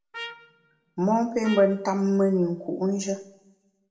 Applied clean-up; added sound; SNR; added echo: none; Trumpet; 17 dB; reverberation time 0.5 s.